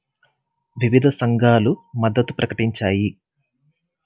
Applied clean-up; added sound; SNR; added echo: none; none; none; none.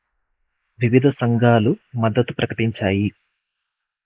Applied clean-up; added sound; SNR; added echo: neural mask model Resemble Enhance denoiser.